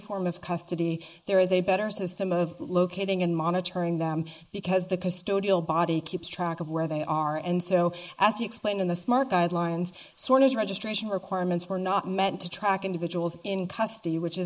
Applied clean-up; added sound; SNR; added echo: neural mask model Resemble Enhance denoiser.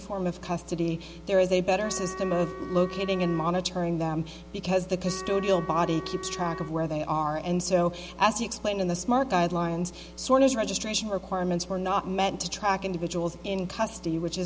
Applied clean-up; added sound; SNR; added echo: none; Wind instrument, woodwind instrument; 13 dB; none.